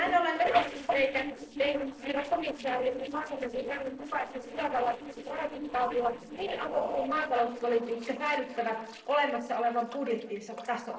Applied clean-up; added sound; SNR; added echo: neural separator model SepFormer DNS4.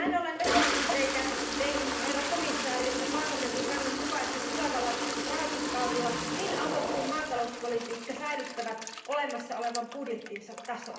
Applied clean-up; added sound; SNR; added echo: none; Toilet flush; -1 dB; reverberation time 0.8 s.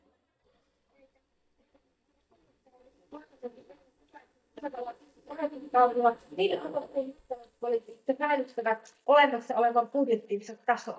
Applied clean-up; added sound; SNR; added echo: neural mask model DeepFilterNet 3.